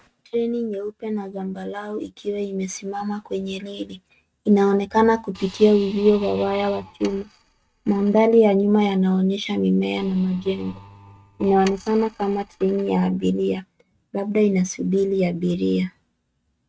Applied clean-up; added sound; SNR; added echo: neural mask model RNNoise.